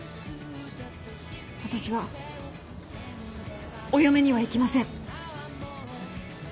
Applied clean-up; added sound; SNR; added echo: none; none; none; none.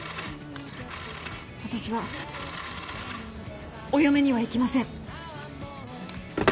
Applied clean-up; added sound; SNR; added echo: none; Telephone; 7 dB; none.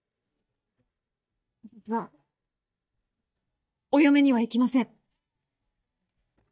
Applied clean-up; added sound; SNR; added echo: neural mask model DeepFilterNet 3.